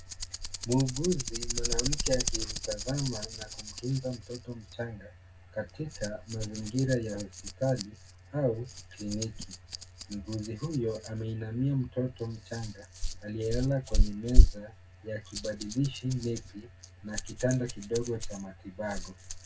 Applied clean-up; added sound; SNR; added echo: none; Rattle; -3 dB; reverberation time 0.3 s.